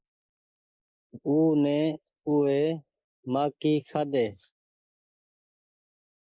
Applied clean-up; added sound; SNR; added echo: neural mask model Resemble Enhance denoiser.